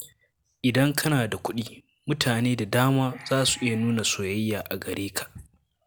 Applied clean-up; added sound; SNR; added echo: none; none; none; none.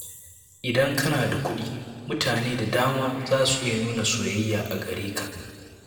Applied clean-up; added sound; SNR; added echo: none; none; none; reverberation time 2.1 s.